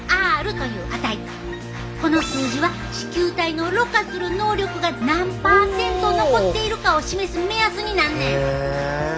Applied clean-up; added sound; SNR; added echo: none; Snare drum; 19 dB; reverberation time 2.3 s.